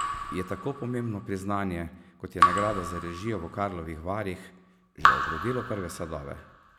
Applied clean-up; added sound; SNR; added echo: none; Raindrop / Drip; -2 dB; none.